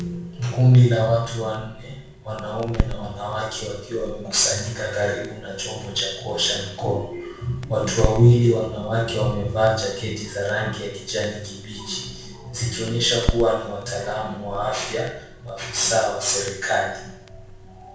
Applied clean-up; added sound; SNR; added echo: none; Crackle; 11 dB; reverberation time 0.6 s.